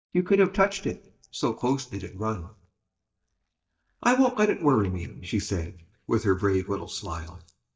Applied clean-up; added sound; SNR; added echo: neural mask model DeepFilterNet 3.